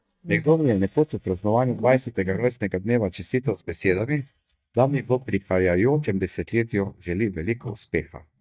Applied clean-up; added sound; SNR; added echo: neural mask model DeepFilterNet 3.